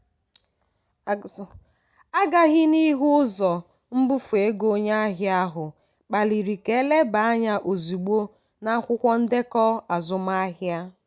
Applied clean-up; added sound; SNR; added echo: none; none; none; none.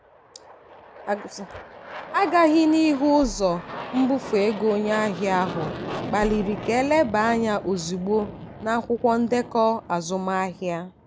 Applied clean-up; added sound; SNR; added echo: none; Aircraft + Bass drum; 12 dB; none.